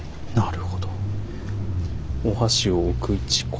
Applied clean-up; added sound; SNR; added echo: none; Mechanisms / Bicycle; 1 dB; none.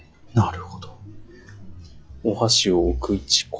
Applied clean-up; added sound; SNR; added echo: classical method log-MMSE.